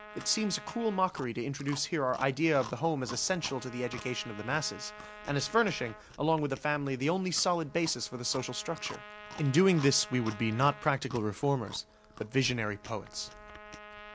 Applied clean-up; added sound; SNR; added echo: none; Trumpet + Chewing, mastication; 16 dB; none.